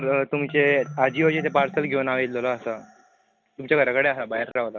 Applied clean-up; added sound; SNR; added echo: none; Marimba, xylophone; 17 dB; none.